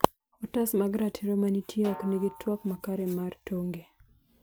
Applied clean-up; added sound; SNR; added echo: none; Snare drum; 19 dB; none.